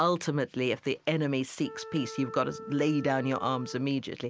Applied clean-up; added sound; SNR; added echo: none; Wind instrument, woodwind instrument; 15 dB; none.